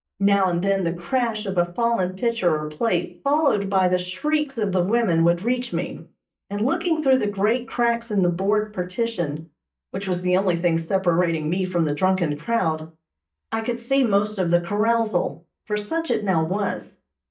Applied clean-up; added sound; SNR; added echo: neural mask model DeepFilterNet 3.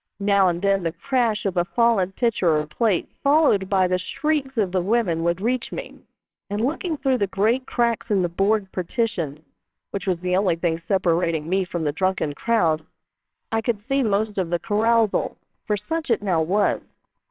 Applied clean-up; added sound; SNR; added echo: neural separator model SepFormer WHAMR!.